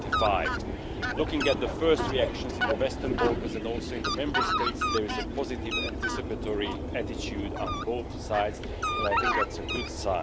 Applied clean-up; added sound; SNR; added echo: none; Fowl; -1 dB; none.